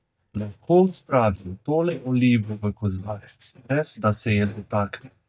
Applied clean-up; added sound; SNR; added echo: neural mask model DeepFilterNet 3.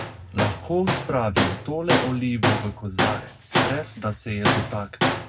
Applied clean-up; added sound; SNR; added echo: none; Tools; -2 dB; reverberation time 0.4 s.